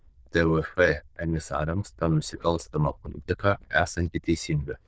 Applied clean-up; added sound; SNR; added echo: neural diffusion model UNIVERSE++.